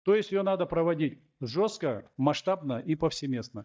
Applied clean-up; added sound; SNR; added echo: neural mask model DeepFilterNet 3.